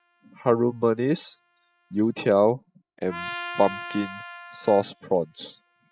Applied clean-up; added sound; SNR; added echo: classical method spectral subtraction.